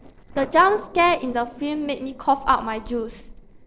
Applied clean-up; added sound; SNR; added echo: neural separator model SepFormer DNS4.